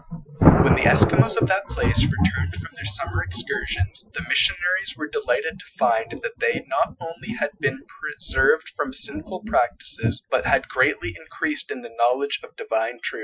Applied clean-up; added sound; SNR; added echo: classical method Wiener filter.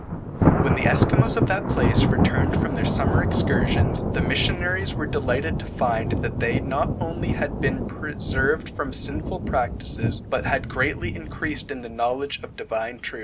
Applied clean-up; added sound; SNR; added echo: none; Thunder; -3 dB; none.